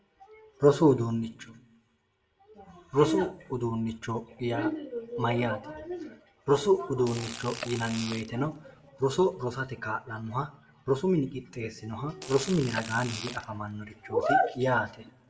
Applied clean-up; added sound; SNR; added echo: none; Fart; 13 dB; reverberation time 0.4 s.